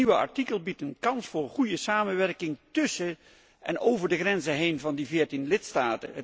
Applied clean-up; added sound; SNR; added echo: none; none; none; none.